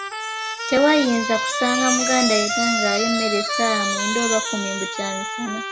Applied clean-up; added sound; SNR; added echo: none; Wind chime + Trumpet; 1 dB; none.